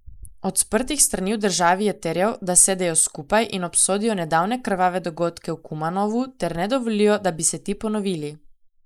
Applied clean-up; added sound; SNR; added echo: neural mask model Resemble Enhance denoiser.